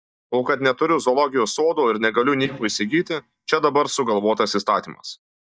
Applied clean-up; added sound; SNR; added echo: neural mask model DeepFilterNet 3.